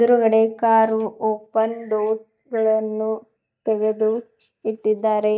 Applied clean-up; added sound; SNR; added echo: neural mask model DeepFilterNet 3.